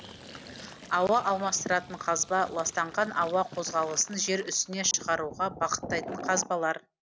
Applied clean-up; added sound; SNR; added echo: none; Fill (with liquid); 14 dB; none.